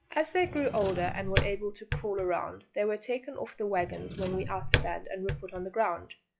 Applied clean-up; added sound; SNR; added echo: classical method log-MMSE.